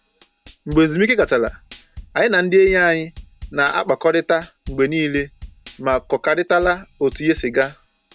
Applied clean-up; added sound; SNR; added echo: none; Drum / Drum kit; 20 dB; none.